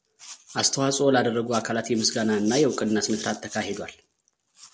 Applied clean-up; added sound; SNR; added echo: none; none; none; none.